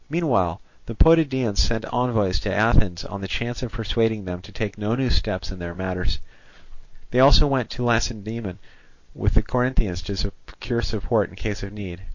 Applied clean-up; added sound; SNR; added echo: none; none; none; none.